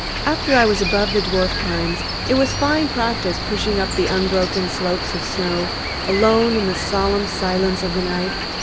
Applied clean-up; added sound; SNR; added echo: none; Cricket; 3 dB; none.